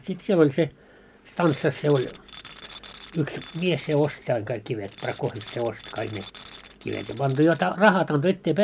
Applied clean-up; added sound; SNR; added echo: none; Tools; 17 dB; none.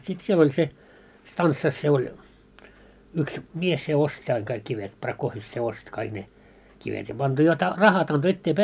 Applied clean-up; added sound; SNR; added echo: none; none; none; none.